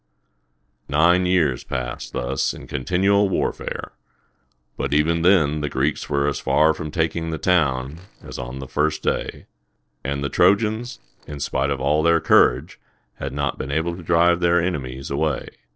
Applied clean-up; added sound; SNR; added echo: neural separator model SepFormer DNS4.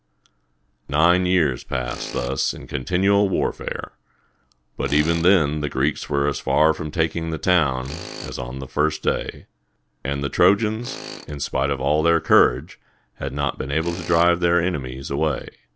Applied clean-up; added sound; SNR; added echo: none; Tools; 20 dB; none.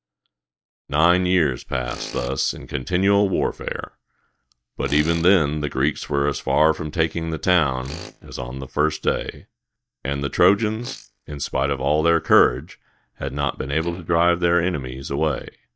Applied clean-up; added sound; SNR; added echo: neural mask model DeepFilterNet 3.